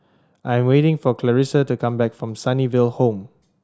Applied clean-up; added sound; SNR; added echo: none; none; none; none.